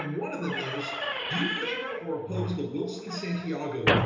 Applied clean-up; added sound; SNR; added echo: none; Squeak / Slam; -1 dB; reverberation time 1.1 s.